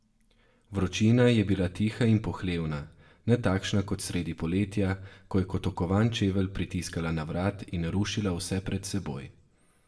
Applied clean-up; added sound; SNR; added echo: none; none; none; reverberation time 0.4 s.